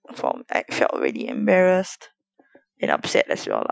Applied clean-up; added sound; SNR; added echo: classical method Wiener filter.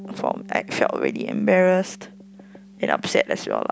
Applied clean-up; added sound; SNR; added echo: none; Bass guitar; 19 dB; none.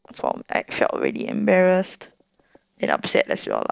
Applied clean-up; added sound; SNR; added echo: neural separator model SepFormer DNS4.